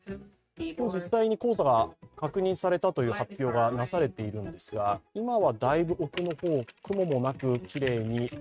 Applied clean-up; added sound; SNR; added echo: neural mask model RNNoise.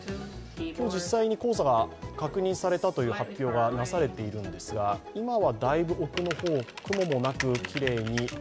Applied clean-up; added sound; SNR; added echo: none; Typing; 12 dB; none.